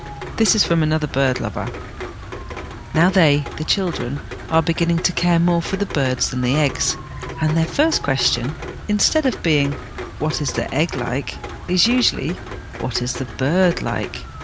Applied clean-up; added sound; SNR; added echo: none; Rain; 10 dB; none.